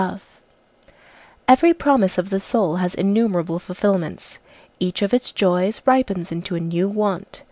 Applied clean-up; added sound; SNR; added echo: none; none; none; none.